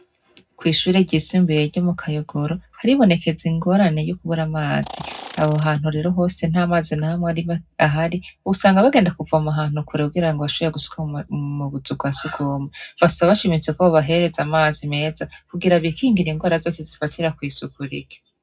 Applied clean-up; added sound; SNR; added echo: neural separator model SepFormer DNS4.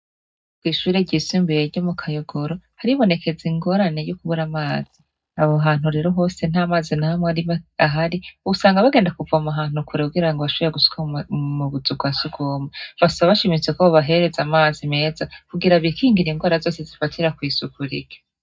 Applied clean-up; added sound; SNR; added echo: neural mask model DeepFilterNet 3.